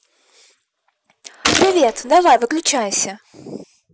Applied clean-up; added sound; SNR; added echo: none; Gunshot, gunfire; 4 dB; none.